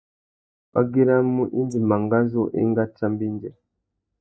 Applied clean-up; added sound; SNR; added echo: neural mask model DeepFilterNet 3.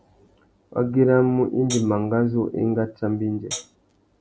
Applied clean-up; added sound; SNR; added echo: none; Hi-hat; 11 dB; none.